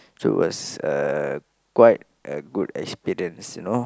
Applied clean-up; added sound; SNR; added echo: none; none; none; none.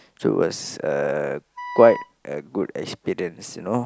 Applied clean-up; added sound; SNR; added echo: none; Wind instrument, woodwind instrument; 11 dB; none.